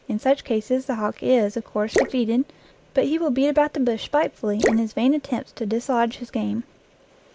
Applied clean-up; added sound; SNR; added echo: neural mask model Resemble Enhance denoiser.